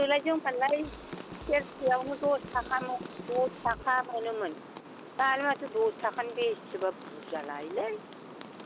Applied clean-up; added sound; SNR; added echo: none; Drum kit + Rain; 13 dB; none.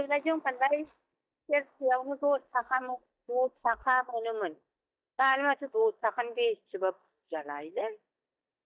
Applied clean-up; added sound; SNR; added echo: neural mask model DeepFilterNet 3.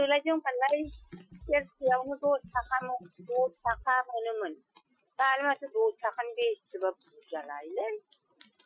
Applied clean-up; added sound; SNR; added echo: classical method Wiener filter.